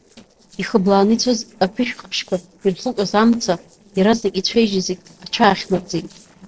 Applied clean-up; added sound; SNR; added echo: neural separator model SepFormer DNS4.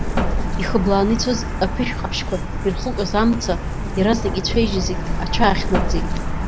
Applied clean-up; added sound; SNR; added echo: none; Truck; 0 dB; reverberation time 1.3 s.